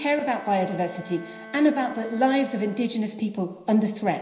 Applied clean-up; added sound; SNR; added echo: none; Bowed string instrument; 19 dB; reverberation time 0.9 s.